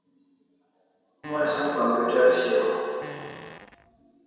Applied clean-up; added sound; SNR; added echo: none; Fart; 18 dB; reverberation time 1.9 s.